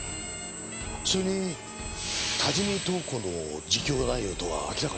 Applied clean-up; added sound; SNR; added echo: none; Drill; 7 dB; none.